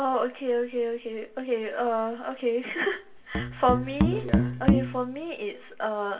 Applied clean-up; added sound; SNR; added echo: none; Musical instrument; -1 dB; reverberation time 0.2 s.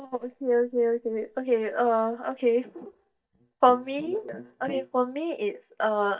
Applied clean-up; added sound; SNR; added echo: neural mask model DeepFilterNet 3.